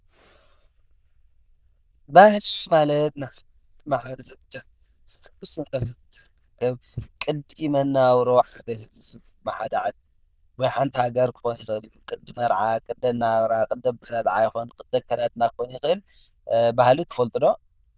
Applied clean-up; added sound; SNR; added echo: neural diffusion model UNIVERSE++.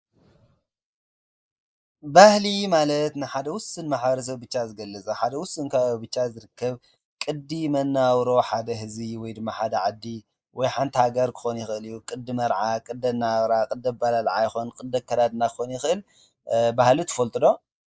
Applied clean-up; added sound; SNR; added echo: neural mask model Resemble Enhance denoiser.